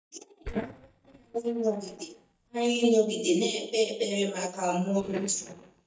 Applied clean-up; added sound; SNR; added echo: neural mask model DeepFilterNet 3.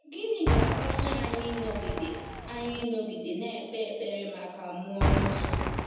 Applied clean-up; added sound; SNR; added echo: none; Cheering / Fireworks; -3 dB; reverberation time 1.1 s.